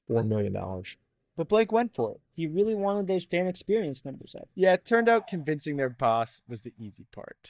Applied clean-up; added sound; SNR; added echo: neural mask model DeepFilterNet 3.